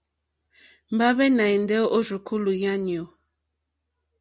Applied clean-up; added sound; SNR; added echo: none; none; none; none.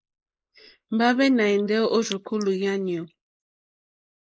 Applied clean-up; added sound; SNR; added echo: neural mask model Resemble Enhance denoiser.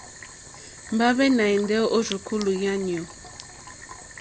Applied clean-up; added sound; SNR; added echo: none; Boiling + Sink (filling or washing); 15 dB; none.